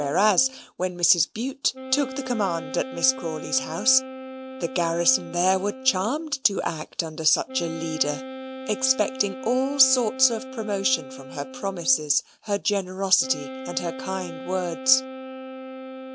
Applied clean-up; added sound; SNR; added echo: none; Wind instrument, woodwind instrument; 11 dB; none.